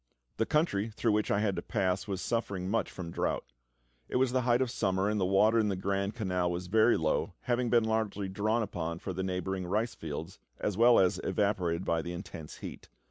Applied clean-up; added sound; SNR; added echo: none; none; none; none.